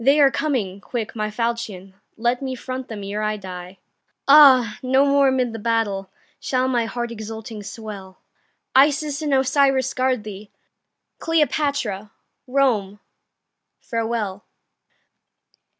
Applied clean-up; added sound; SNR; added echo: none; none; none; none.